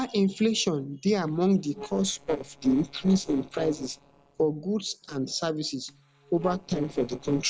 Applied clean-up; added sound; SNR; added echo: neural separator model SepFormer DNS4.